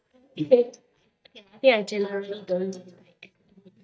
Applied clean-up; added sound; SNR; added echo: neural mask model DeepFilterNet 3.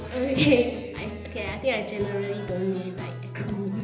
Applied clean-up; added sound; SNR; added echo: none; Guitar; 9 dB; reverberation time 1.0 s.